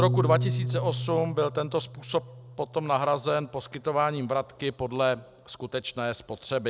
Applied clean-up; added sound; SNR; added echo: none; Piano; 6 dB; none.